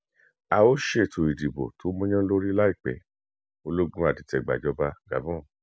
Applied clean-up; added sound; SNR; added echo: none; none; none; none.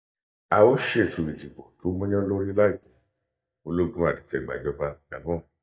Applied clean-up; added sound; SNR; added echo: neural mask model DeepFilterNet 3.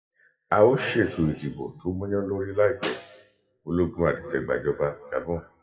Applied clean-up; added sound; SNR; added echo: classical method WPE with log-MMSE.